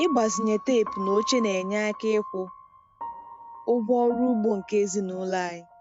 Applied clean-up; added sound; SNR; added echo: none; Piano; 12 dB; none.